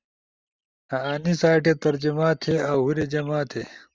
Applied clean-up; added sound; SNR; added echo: neural mask model DeepFilterNet 3.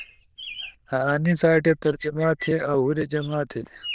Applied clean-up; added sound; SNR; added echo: neural diffusion model UNIVERSE++.